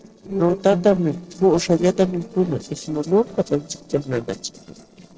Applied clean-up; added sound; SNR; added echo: neural separator model SepFormer DNS4.